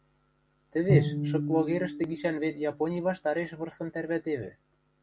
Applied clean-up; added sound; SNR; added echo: none; Bowed string instrument; 0 dB; none.